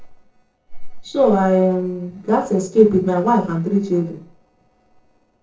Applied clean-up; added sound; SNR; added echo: neural separator model SepFormer DNS4.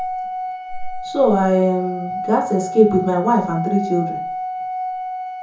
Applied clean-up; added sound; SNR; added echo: none; Organ; 6 dB; reverberation time 0.6 s.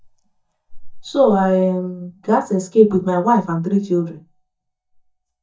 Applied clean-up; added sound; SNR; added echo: neural mask model DeepFilterNet 3.